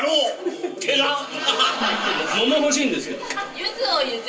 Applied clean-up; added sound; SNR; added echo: none; Gong; 16 dB; reverberation time 0.3 s.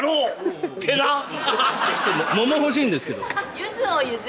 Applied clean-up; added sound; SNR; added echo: none; none; none; none.